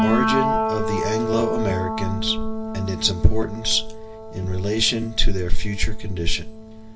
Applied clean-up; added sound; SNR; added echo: none; Piano; 6 dB; reverberation time 0.1 s.